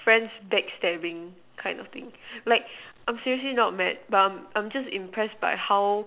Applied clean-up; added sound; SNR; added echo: none; none; none; none.